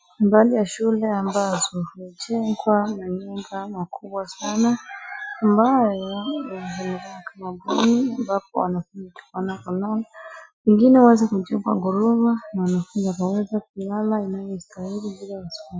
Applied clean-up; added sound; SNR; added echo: classical method Wiener filter.